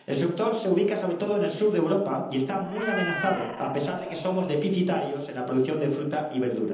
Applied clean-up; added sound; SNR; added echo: none; Meow; 9 dB; reverberation time 0.9 s.